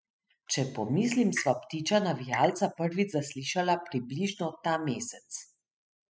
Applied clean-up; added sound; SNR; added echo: classical method spectral subtraction.